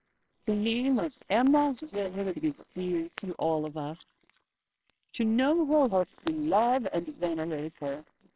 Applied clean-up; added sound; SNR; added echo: neural separator model SepFormer WHAMR!.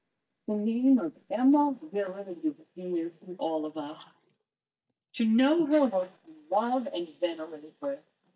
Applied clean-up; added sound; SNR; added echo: neural mask model DeepFilterNet 3.